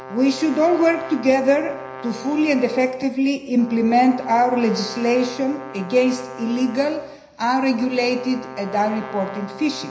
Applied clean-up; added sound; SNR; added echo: none; Brass instrument; 15 dB; reverberation time 0.9 s.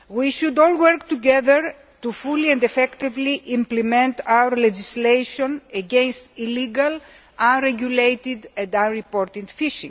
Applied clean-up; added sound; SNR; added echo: none; none; none; none.